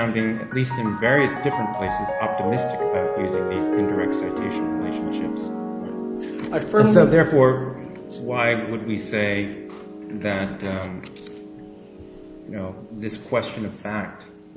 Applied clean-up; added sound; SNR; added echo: none; Piano; 5 dB; none.